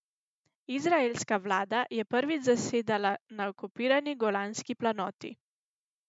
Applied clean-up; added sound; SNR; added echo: none; none; none; none.